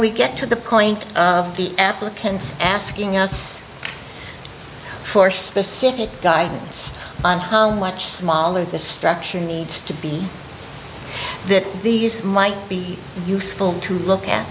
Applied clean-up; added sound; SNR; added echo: none; none; none; none.